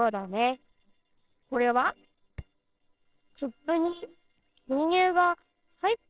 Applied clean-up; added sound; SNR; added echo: neural separator model SepFormer WHAMR!.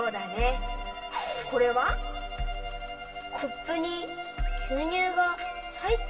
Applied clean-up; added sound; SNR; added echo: none; Bowed string instrument; 9 dB; reverberation time 2.9 s.